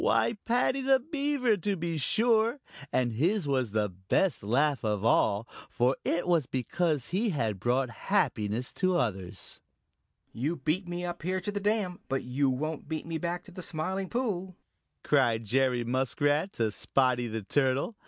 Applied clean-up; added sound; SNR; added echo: none; none; none; none.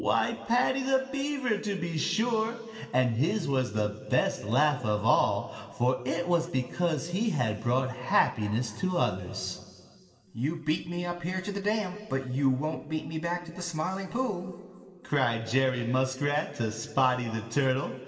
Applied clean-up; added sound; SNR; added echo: none; none; none; reverberation time 2.2 s.